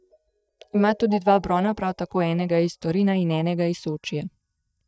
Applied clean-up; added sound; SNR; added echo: neural mask model DeepFilterNet 3.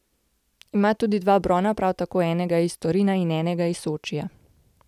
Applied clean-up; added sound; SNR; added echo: none; none; none; none.